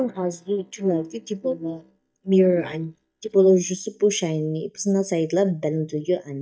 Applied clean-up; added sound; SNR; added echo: neural mask model DeepFilterNet 3.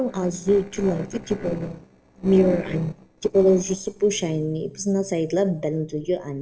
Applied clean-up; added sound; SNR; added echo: neural separator model SepFormer DNS4.